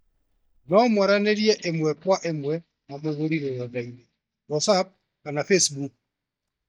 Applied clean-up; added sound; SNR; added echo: neural mask model DeepFilterNet 3.